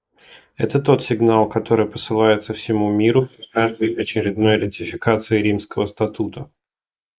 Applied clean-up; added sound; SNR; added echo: neural mask model Resemble Enhance denoiser.